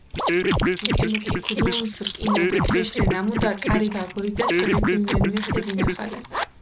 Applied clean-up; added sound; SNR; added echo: none; Coin (dropping) / Zipper (clothing) + Scratching (performance technique); -4 dB; none.